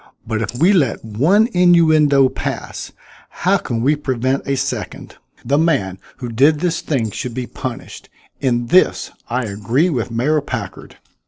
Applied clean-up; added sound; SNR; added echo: neural separator model SepFormer DNS4.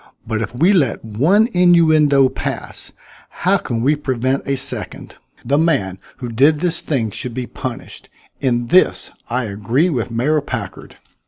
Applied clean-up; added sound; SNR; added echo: none; none; none; none.